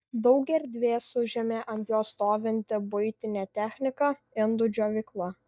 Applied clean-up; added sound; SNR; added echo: neural mask model DeepFilterNet 3.